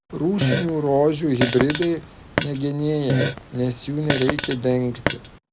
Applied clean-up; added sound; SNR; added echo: none; Fart; 3 dB; none.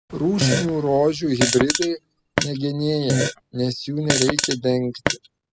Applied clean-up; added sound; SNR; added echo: classical method spectral subtraction.